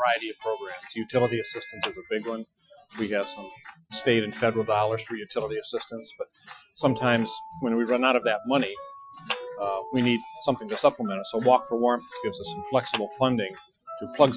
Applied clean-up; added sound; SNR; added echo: classical method Wiener filter.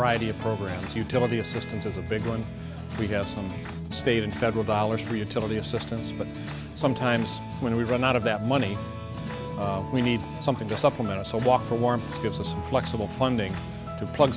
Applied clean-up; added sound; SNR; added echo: none; none; none; none.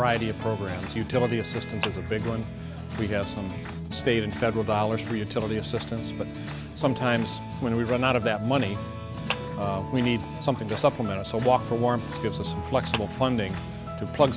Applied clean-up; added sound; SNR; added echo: none; Clapping; 12 dB; none.